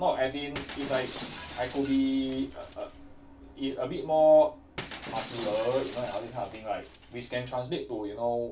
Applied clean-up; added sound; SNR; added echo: none; Shatter; 13 dB; reverberation time 0.2 s.